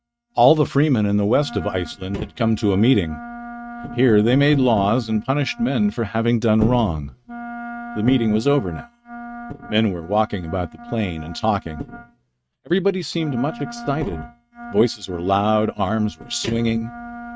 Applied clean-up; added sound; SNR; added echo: neural mask model RNNoise.